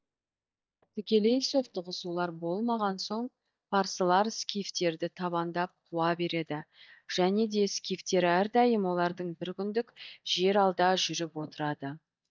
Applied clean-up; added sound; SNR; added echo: neural mask model DeepFilterNet 3.